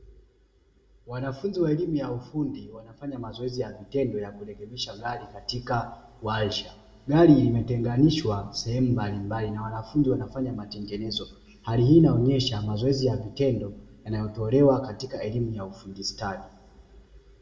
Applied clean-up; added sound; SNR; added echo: none; none; none; reverberation time 0.6 s.